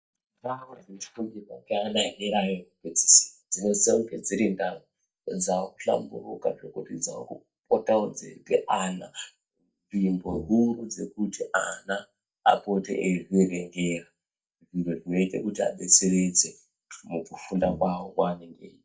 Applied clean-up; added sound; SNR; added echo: neural mask model DeepFilterNet 3.